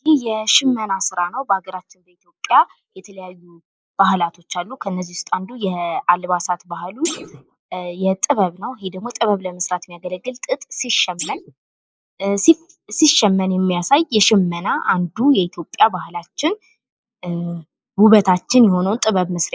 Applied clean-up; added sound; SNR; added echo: neural mask model Resemble Enhance denoiser.